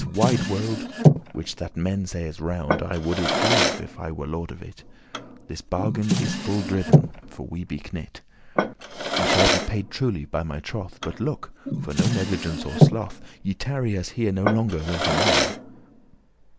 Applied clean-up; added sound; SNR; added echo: none; Drawer open or close; -2 dB; none.